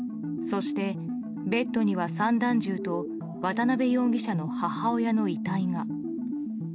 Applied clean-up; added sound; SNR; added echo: none; none; none; none.